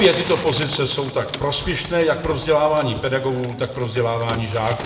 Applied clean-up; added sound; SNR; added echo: none; Crumpling, crinkling; 12 dB; reverberation time 1.8 s.